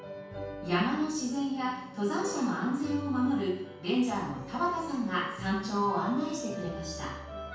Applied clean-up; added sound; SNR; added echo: none; none; none; reverberation time 0.7 s.